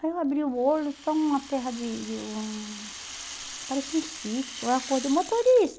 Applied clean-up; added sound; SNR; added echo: none; Rattle (instrument); 14 dB; none.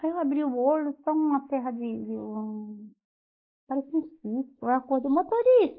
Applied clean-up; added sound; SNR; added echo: neural mask model Resemble Enhance denoiser.